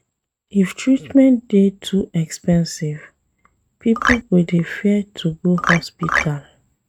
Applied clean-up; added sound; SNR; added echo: neural mask model RNNoise.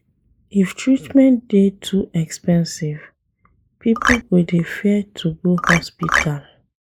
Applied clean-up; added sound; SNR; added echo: neural mask model Resemble Enhance denoiser.